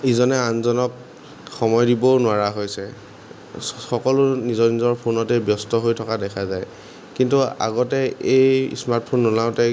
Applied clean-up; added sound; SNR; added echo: none; none; none; none.